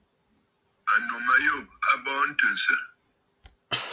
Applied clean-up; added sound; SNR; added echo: none; none; none; none.